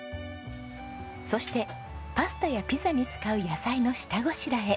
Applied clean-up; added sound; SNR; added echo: none; none; none; none.